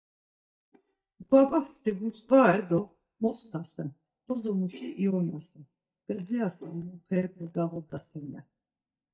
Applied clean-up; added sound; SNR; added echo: neural mask model DeepFilterNet 3.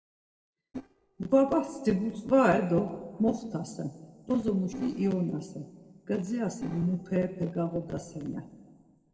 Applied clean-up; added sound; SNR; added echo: neural separator model SepFormer DNS4.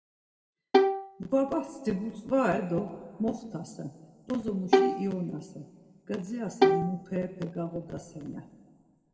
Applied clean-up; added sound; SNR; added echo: none; Bowed string instrument; -4 dB; reverberation time 1.3 s.